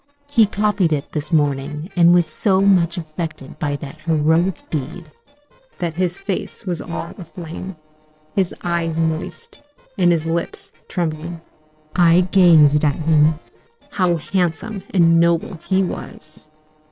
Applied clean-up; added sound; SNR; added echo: neural separator model SepFormer DNS4.